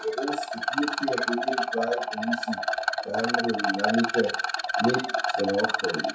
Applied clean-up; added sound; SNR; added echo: classical method WPE with log-MMSE.